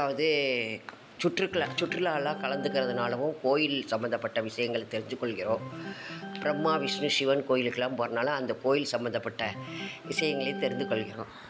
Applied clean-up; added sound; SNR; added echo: none; Organ; 12 dB; none.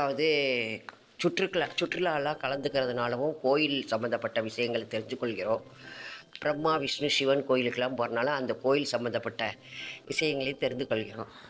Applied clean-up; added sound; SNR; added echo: neural separator model SepFormer DNS4.